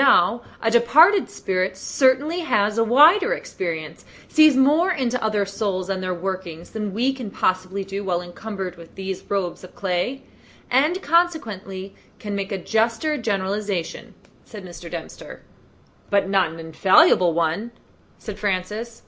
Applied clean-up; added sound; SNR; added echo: none; none; none; none.